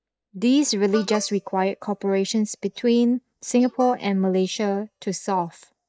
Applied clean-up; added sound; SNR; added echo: neural mask model DeepFilterNet 3.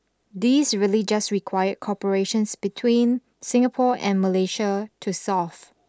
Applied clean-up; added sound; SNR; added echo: none; none; none; none.